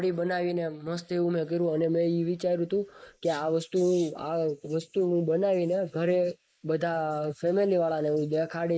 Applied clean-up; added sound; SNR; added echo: neural mask model Resemble Enhance denoiser.